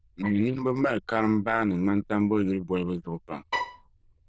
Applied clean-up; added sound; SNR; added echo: neural diffusion model UNIVERSE++.